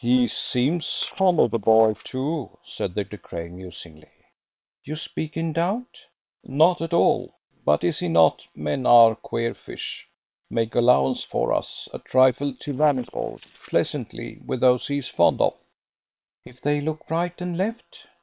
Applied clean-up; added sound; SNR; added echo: neural separator model SepFormer WHAM!.